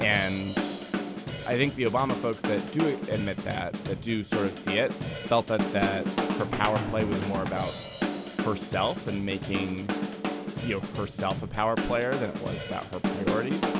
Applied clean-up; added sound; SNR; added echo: none; Drum / Drum kit; 2 dB; none.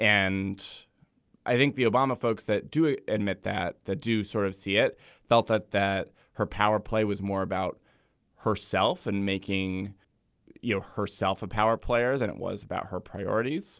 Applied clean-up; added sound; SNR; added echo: none; none; none; none.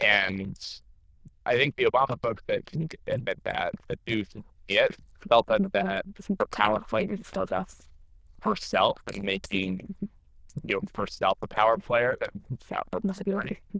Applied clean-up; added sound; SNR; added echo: neural diffusion model UNIVERSE++.